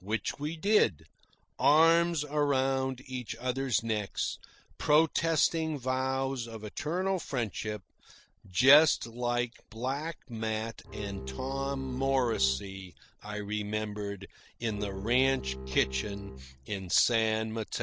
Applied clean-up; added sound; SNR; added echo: none; Bowed string instrument; 10 dB; none.